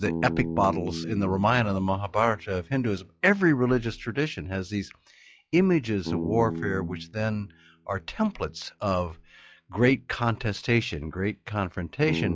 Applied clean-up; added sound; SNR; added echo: classical method log-MMSE.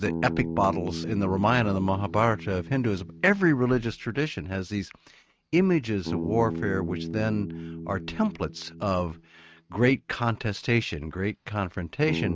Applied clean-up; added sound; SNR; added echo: neural mask model RNNoise.